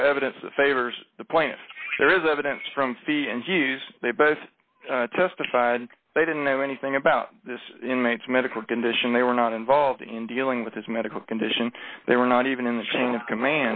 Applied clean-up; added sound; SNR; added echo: none; none; none; none.